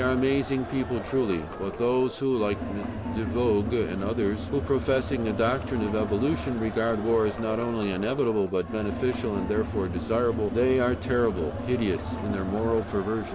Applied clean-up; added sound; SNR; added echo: none; Crowd; 7 dB; none.